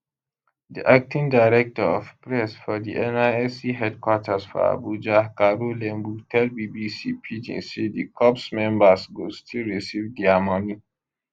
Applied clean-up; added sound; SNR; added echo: none; none; none; none.